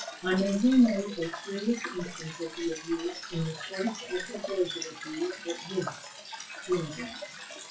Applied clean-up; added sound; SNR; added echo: classical method WPE with log-MMSE.